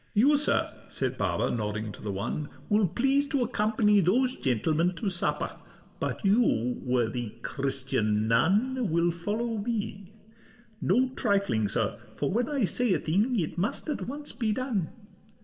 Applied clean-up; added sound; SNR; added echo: none; none; none; reverberation time 2.1 s.